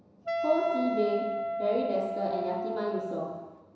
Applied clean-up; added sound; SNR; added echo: none; Wind instrument, woodwind instrument; 2 dB; reverberation time 1.0 s.